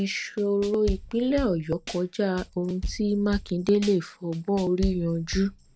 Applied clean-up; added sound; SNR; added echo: none; Tambourine / Drum / Drum kit; 11 dB; none.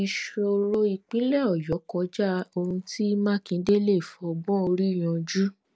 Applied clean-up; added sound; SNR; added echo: none; none; none; none.